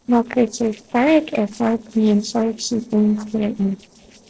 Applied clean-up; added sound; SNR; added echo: neural separator model SepFormer DNS4.